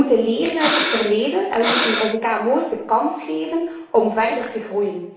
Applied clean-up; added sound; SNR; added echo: none; Breathing; 2 dB; reverberation time 0.8 s.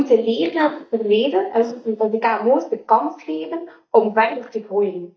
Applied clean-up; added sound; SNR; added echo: neural mask model DeepFilterNet 3.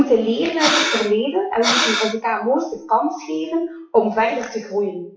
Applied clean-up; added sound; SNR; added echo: classical method WPE with log-MMSE.